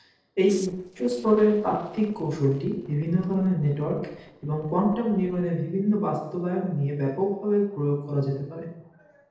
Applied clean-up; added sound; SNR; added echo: neural separator model SepFormer DNS4.